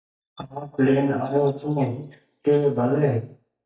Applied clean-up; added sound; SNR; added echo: neural mask model DeepFilterNet 3.